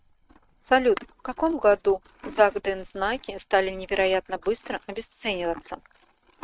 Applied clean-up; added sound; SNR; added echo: neural mask model RNNoise.